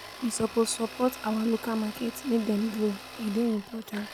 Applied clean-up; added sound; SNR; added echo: none; Domestic sounds, home sounds; 14 dB; none.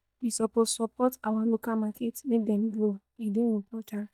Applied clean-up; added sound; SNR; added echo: neural mask model DeepFilterNet 3.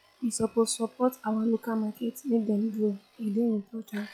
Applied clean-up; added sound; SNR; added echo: classical method log-MMSE.